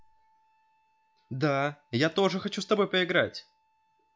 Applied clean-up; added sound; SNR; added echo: classical method log-MMSE.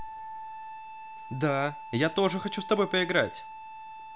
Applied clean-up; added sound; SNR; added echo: none; Wind instrument, woodwind instrument; 12 dB; none.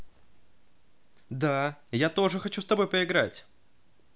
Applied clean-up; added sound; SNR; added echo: none; none; none; none.